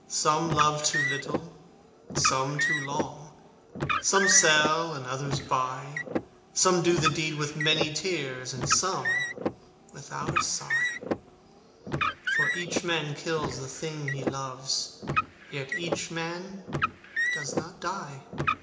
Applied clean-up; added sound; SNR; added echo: none; Car; 2 dB; reverberation time 0.8 s.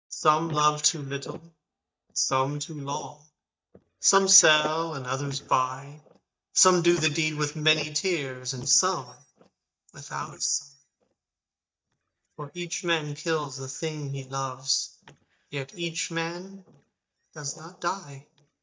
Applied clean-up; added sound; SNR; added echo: neural mask model DeepFilterNet 3.